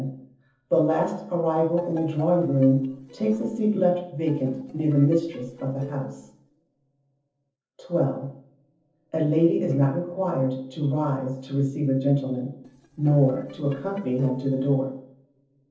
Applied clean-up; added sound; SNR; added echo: neural separator model SepFormer DNS4.